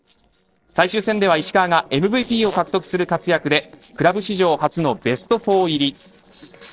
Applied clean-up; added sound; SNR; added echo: neural separator model SepFormer DNS4.